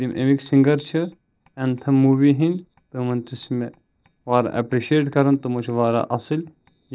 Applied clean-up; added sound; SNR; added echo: neural separator model SepFormer DNS4.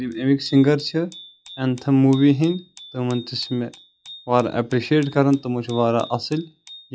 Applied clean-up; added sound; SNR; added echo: classical method log-MMSE.